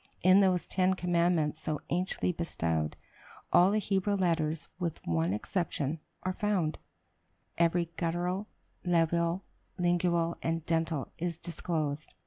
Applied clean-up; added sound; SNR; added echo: none; none; none; none.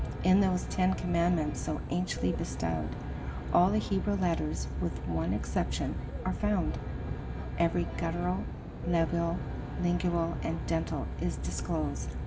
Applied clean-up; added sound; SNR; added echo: none; Aircraft; 4 dB; reverberation time 0.5 s.